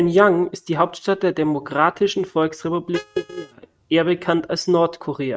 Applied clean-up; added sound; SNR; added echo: neural mask model RNNoise.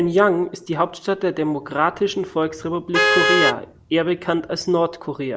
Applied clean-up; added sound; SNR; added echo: none; Vehicle horn, car horn, honking; 3 dB; none.